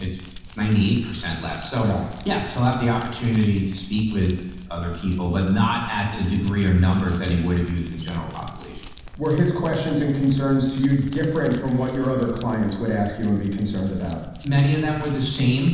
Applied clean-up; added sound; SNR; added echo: none; Crumpling, crinkling; 16 dB; reverberation time 1.1 s.